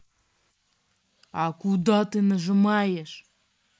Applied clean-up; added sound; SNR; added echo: neural mask model Resemble Enhance denoiser.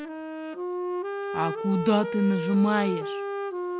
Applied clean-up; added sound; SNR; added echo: none; Wind instrument, woodwind instrument; 4 dB; none.